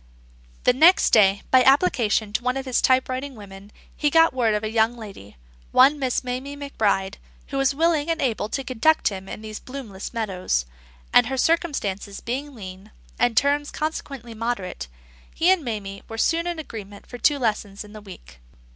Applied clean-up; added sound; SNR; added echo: none; none; none; none.